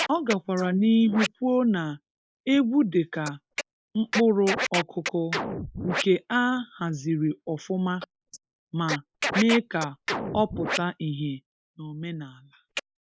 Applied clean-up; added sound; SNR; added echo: neural mask model Resemble Enhance denoiser.